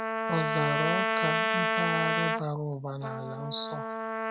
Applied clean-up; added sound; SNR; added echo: none; Trumpet; -4 dB; none.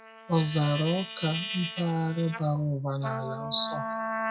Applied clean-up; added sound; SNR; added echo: classical method log-MMSE.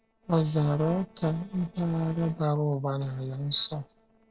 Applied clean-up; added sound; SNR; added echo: neural separator model SepFormer DNS4.